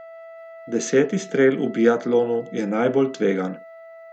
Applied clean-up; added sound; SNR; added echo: none; Wind instrument, woodwind instrument; 20 dB; none.